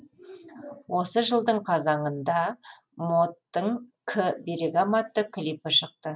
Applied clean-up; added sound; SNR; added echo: none; none; none; none.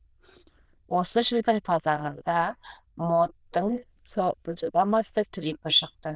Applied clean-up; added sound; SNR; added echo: neural diffusion model UNIVERSE++.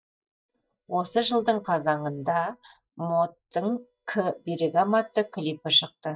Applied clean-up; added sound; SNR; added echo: neural mask model DeepFilterNet 3.